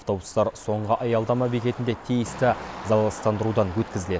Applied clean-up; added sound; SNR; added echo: none; none; none; none.